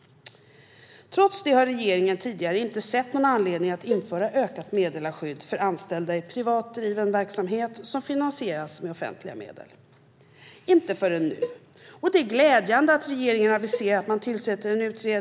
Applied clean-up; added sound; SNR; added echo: none; Cowbell; 12 dB; none.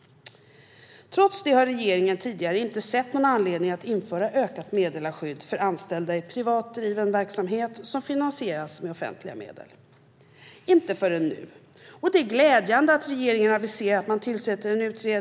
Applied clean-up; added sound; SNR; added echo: none; none; none; none.